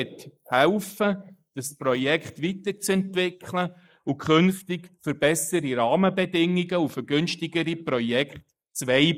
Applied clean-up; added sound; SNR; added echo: neural mask model Resemble Enhance denoiser.